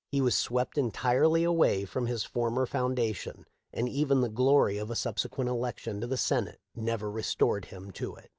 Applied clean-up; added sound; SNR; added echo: none; none; none; none.